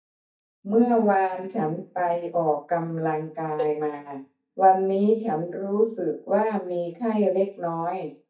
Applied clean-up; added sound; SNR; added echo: neural mask model DeepFilterNet 3.